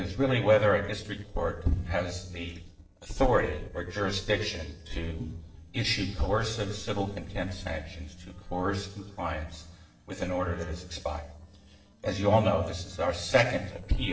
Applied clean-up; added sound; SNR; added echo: neural separator model SepFormer DNS4.